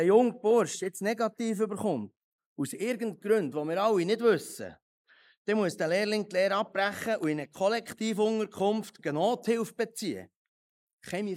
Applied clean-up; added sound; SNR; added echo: neural mask model Resemble Enhance denoiser.